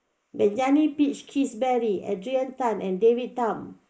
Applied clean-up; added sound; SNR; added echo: neural mask model Resemble Enhance denoiser.